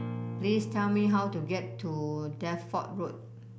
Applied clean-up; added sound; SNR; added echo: none; Acoustic guitar; 8 dB; none.